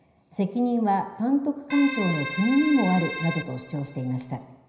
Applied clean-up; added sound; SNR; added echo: none; Keyboard (musical); 8 dB; reverberation time 0.9 s.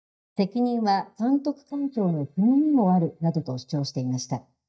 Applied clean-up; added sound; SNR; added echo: neural mask model DeepFilterNet 3.